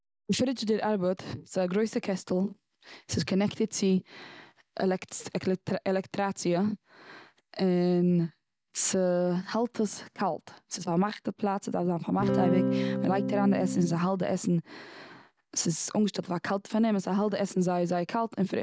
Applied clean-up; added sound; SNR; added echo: none; Electric guitar / Strum; -1 dB; none.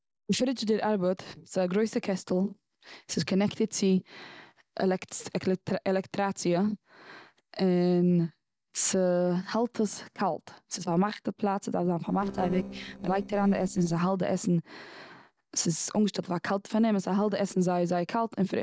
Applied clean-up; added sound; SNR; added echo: neural separator model SepFormer DNS4.